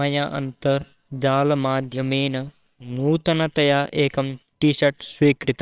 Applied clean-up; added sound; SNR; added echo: neural separator model SepFormer WHAMR!.